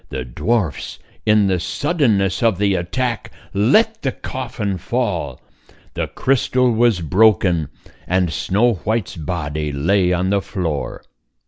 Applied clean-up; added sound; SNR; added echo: none; none; none; none.